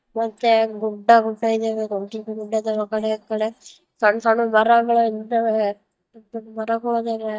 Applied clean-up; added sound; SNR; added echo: neural mask model DeepFilterNet 3.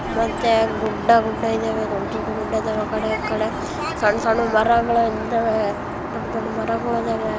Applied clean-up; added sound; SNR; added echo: none; Aircraft; 6 dB; none.